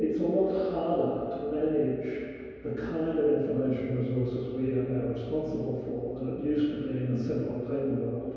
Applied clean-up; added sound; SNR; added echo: none; none; none; reverberation time 2.2 s.